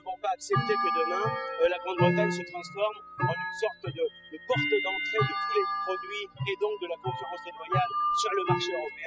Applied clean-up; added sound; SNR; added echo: classical method spectral subtraction.